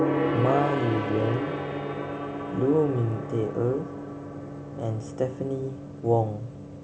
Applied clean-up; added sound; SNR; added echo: none; Gong; 3 dB; none.